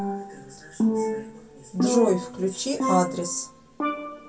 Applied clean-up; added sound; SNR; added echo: none; Percussion; 1 dB; reverberation time 0.2 s.